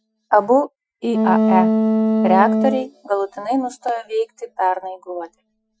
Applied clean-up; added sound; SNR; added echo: classical method Wiener filter.